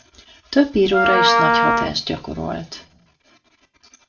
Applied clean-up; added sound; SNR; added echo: none; Wind instrument, woodwind instrument; -5 dB; reverberation time 0.4 s.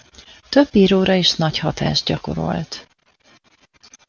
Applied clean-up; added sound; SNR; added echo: none; none; none; none.